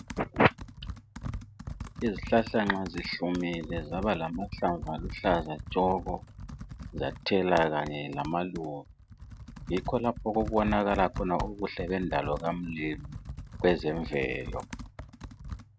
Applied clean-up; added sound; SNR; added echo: none; Computer keyboard; 10 dB; none.